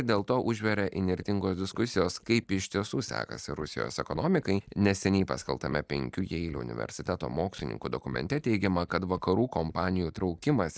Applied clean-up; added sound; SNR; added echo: neural mask model DeepFilterNet 3.